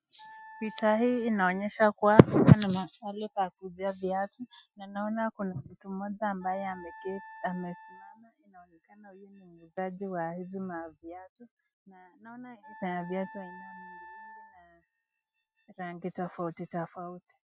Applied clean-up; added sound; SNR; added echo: classical method Wiener filter.